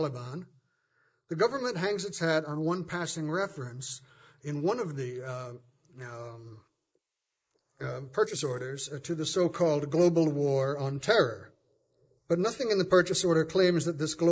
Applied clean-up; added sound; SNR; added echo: neural mask model Resemble Enhance denoiser.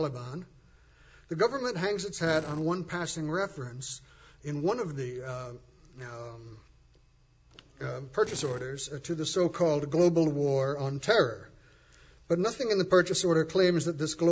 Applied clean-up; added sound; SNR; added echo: none; Drill; 17 dB; none.